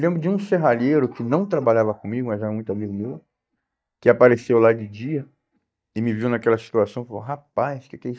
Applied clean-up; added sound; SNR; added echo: neural mask model DeepFilterNet 3.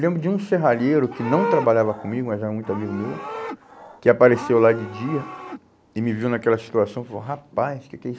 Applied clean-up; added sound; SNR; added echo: none; Livestock, farm animals, working animals; 12 dB; none.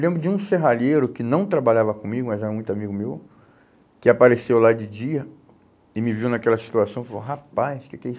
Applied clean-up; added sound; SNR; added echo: none; none; none; none.